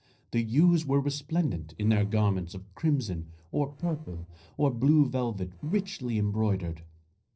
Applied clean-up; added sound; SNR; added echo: neural separator model SepFormer DNS4.